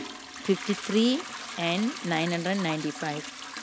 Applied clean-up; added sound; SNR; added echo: none; Trickle, dribble / Toilet flush / Hiss; 10 dB; none.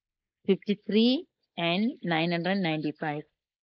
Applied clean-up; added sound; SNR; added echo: neural mask model Resemble Enhance denoiser.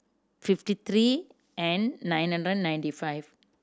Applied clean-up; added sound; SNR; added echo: none; none; none; none.